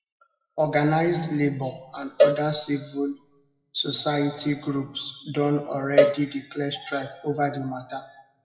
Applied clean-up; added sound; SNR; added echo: classical method WPE with log-MMSE.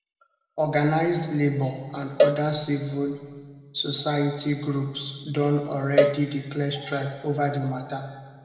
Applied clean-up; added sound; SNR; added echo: none; Cowbell; 2 dB; reverberation time 1.8 s.